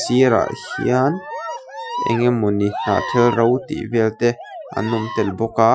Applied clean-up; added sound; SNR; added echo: classical method Wiener filter.